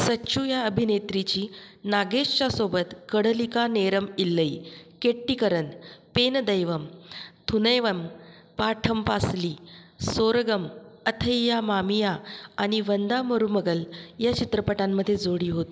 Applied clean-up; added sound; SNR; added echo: none; none; none; none.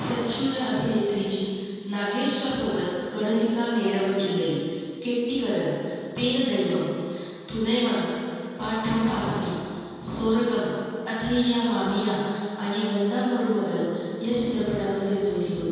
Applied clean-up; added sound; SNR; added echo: none; none; none; reverberation time 2.1 s.